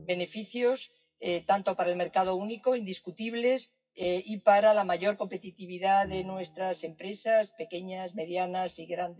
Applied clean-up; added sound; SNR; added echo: classical method WPE with log-MMSE.